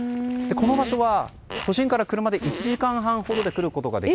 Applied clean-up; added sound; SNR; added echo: none; Fart; 12 dB; none.